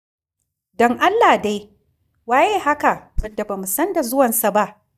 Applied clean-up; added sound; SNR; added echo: neural mask model DeepFilterNet 3.